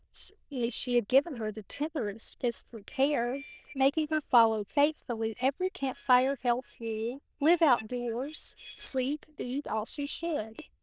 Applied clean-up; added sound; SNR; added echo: neural diffusion model UNIVERSE++.